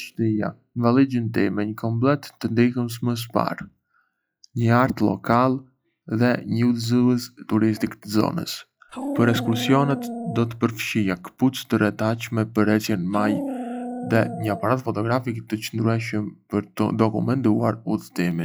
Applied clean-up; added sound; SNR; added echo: classical method log-MMSE.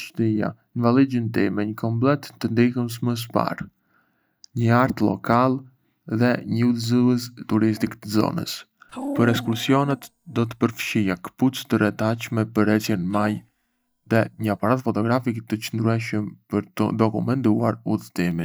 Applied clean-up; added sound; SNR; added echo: neural mask model DeepFilterNet 3.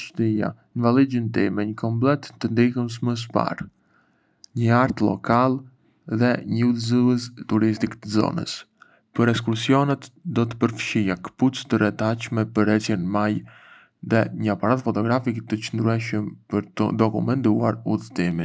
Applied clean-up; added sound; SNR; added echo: none; none; none; none.